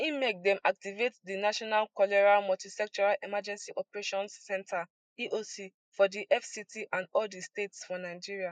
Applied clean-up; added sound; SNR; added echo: neural mask model Resemble Enhance denoiser.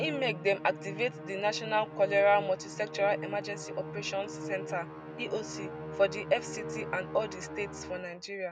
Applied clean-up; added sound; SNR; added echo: none; Musical instrument; 9 dB; none.